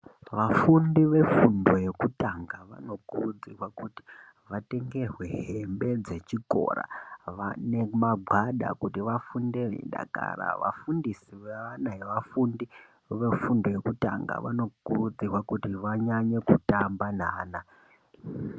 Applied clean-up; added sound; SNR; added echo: none; none; none; none.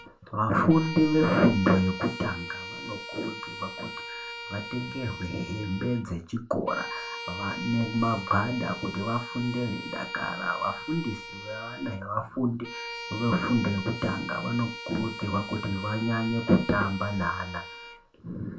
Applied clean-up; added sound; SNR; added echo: none; Bowed string instrument; 11 dB; reverberation time 0.2 s.